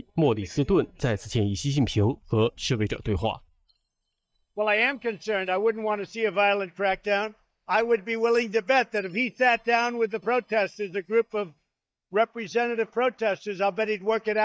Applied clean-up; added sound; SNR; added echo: neural mask model DeepFilterNet 3.